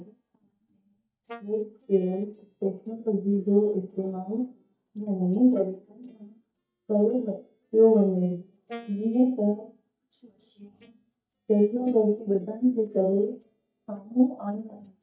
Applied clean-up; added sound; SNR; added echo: neural mask model DeepFilterNet 3.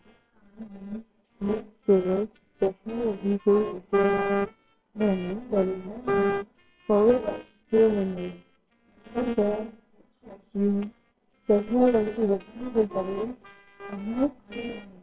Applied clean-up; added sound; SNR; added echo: neural separator model SepFormer WHAMR!.